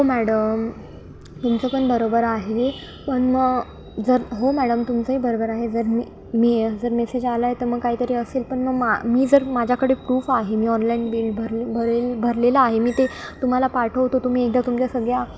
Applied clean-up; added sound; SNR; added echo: none; none; none; none.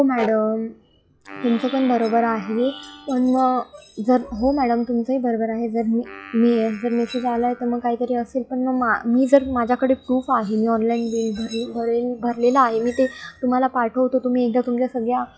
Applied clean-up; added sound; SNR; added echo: classical method log-MMSE.